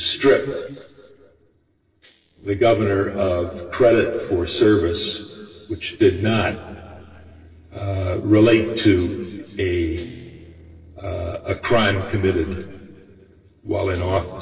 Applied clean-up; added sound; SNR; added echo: neural separator model SepFormer DNS4.